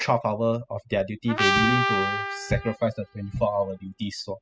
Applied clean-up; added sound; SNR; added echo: classical method spectral subtraction.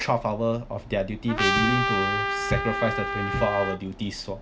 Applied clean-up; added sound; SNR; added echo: none; Trumpet; 0 dB; none.